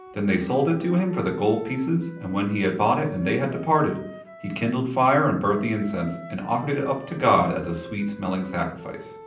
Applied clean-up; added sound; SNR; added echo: none; Wind instrument, woodwind instrument; 19 dB; reverberation time 0.6 s.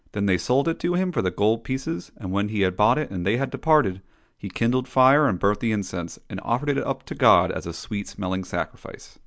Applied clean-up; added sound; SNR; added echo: none; none; none; none.